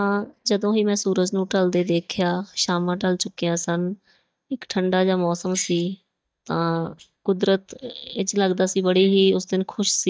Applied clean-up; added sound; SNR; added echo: neural mask model DeepFilterNet 3.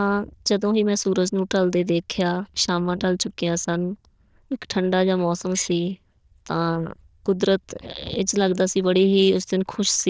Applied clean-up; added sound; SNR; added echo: neural diffusion model UNIVERSE++.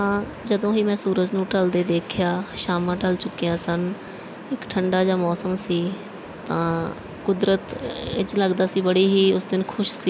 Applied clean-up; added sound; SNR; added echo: none; none; none; none.